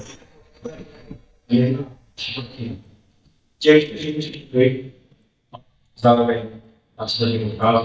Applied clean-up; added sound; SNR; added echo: neural mask model DeepFilterNet 3.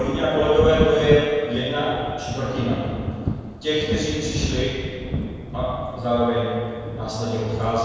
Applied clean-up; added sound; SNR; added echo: none; Thunder; 5 dB; reverberation time 1.9 s.